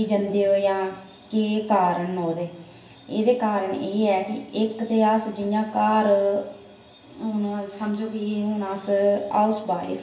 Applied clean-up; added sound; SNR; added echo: none; none; none; reverberation time 0.9 s.